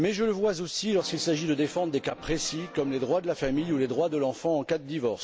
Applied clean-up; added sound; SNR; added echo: none; Brass instrument; 18 dB; none.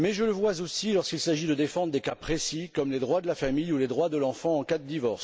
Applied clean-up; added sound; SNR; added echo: none; none; none; none.